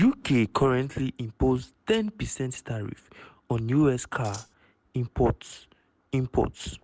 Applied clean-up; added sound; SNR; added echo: none; Scissors; 17 dB; none.